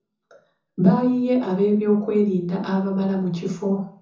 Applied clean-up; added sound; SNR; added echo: none; none; none; reverberation time 0.5 s.